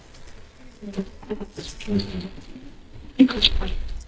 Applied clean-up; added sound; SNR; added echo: neural mask model DeepFilterNet 3.